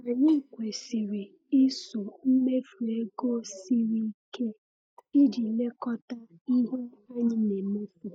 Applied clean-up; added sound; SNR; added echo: neural mask model DeepFilterNet 3.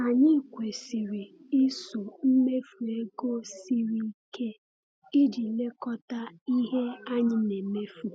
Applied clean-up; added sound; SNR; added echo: none; none; none; none.